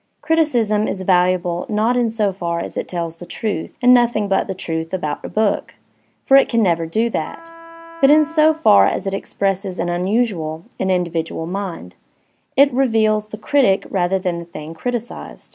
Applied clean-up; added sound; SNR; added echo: none; Wind instrument, woodwind instrument; 20 dB; none.